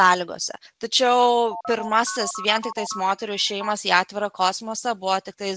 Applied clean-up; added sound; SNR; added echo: none; Telephone; 12 dB; none.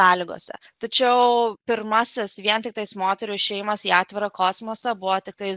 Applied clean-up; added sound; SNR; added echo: neural mask model Resemble Enhance denoiser.